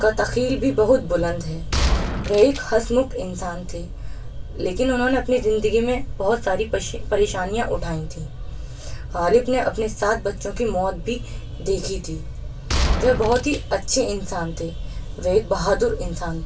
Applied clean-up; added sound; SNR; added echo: none; Gunshot, gunfire; 2 dB; reverberation time 0.2 s.